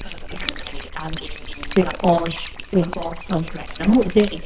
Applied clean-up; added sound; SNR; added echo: neural separator model SepFormer WHAMR!.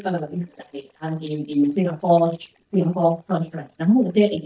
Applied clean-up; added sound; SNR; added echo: neural mask model DeepFilterNet 3.